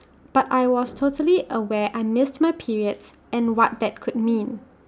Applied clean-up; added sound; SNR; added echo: none; none; none; none.